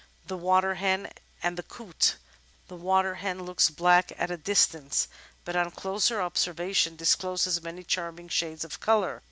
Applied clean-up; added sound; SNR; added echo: none; none; none; none.